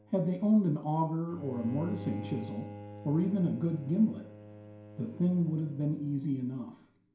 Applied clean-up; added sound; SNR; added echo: none; Bowed string instrument; 15 dB; reverberation time 0.5 s.